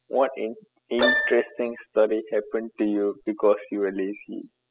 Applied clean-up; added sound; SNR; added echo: classical method spectral subtraction.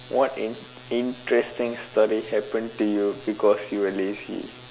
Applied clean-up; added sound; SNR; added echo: none; none; none; none.